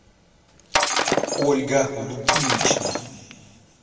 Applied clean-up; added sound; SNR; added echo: none; Shatter; -2 dB; reverberation time 1.8 s.